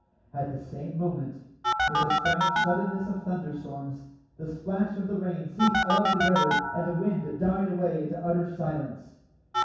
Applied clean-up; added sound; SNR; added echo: none; Telephone; 2 dB; reverberation time 0.7 s.